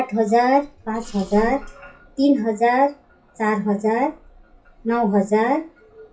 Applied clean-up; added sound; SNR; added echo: classical method WPE with log-MMSE.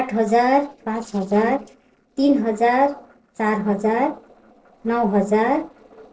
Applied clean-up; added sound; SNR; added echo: neural separator model SepFormer DNS4.